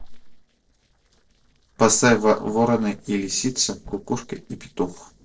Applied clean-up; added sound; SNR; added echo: neural separator model SepFormer DNS4.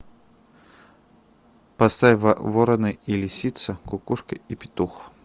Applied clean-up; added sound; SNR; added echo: none; none; none; none.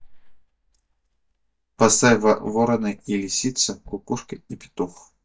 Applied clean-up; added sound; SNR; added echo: neural mask model DeepFilterNet 3.